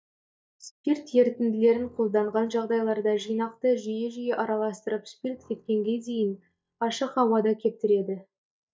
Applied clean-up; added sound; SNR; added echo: neural mask model DeepFilterNet 3.